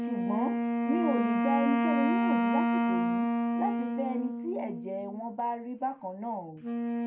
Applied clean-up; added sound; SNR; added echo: none; Wind instrument, woodwind instrument; -5 dB; reverberation time 0.2 s.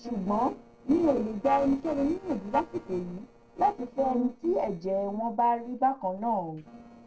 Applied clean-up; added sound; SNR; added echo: neural separator model SepFormer DNS4.